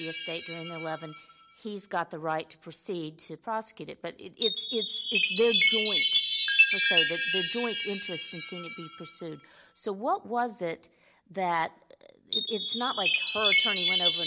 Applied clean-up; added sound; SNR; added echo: none; Chime; -4 dB; none.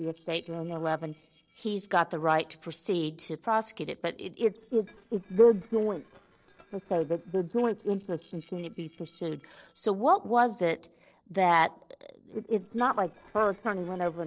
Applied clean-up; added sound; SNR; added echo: neural separator model SepFormer DNS4.